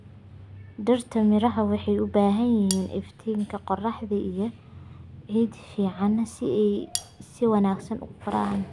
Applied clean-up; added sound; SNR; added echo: none; Cutlery, silverware; 10 dB; none.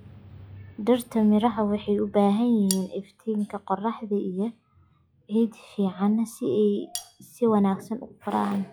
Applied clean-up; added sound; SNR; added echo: classical method log-MMSE.